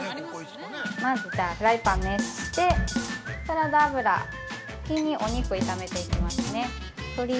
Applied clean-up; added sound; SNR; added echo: none; Drum kit; 4 dB; none.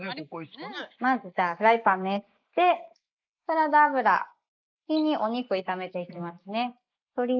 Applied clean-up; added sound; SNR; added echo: neural mask model Resemble Enhance denoiser.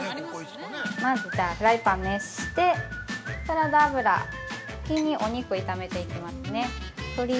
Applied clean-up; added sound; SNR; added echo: none; none; none; none.